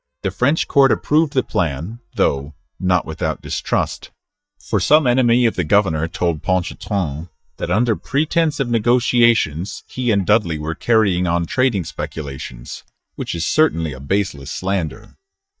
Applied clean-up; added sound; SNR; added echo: neural mask model DeepFilterNet 3.